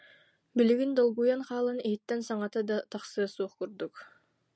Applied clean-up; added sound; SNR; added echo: none; none; none; none.